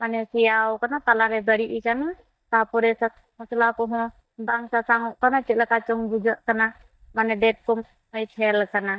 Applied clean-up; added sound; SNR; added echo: neural mask model DeepFilterNet 3.